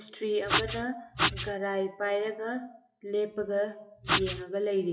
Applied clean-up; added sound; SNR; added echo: classical method WPE with log-MMSE.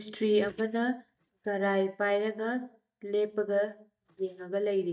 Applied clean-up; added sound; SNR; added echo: neural mask model DeepFilterNet 3.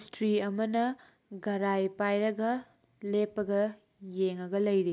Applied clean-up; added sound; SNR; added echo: none; none; none; none.